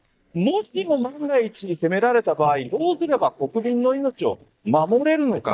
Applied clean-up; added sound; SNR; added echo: neural mask model DeepFilterNet 3.